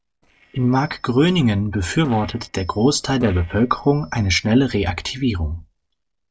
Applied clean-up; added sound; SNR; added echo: neural separator model SepFormer DNS4.